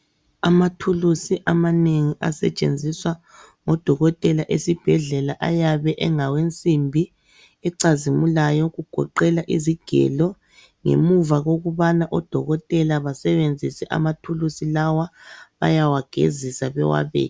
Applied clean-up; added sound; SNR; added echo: none; none; none; none.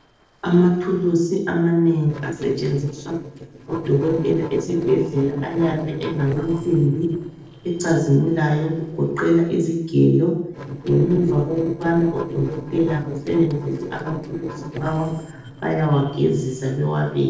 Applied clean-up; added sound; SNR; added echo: neural separator model SepFormer DNS4.